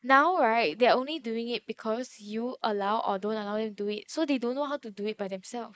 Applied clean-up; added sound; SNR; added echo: neural mask model Resemble Enhance denoiser.